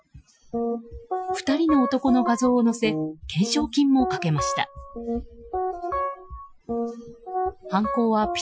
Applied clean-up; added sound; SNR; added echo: classical method Wiener filter.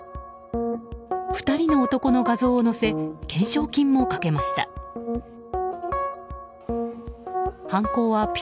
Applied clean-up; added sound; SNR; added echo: none; none; none; none.